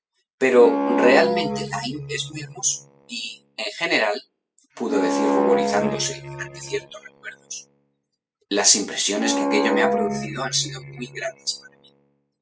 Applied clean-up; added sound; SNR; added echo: classical method spectral subtraction.